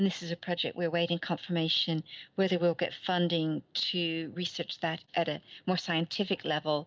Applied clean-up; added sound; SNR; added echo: none; none; none; none.